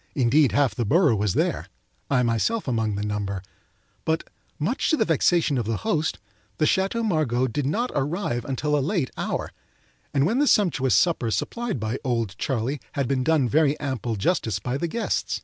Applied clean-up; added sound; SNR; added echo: none; none; none; none.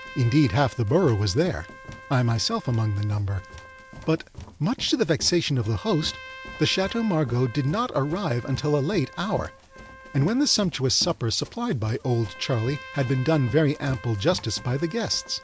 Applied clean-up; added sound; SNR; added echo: none; Run + Trumpet; 17 dB; none.